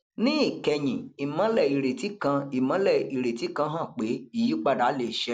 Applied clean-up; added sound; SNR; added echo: none; none; none; none.